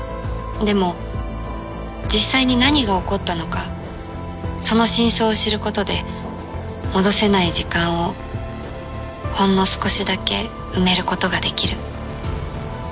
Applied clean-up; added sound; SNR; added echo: none; none; none; none.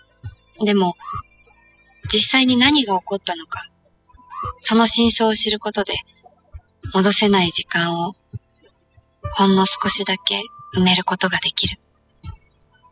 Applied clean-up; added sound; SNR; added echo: classical method spectral subtraction.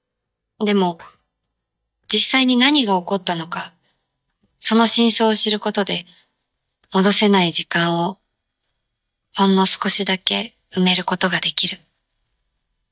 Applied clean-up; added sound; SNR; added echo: neural mask model DeepFilterNet 3.